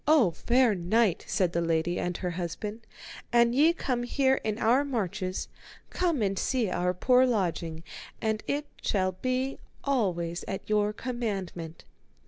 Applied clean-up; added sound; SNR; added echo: none; none; none; none.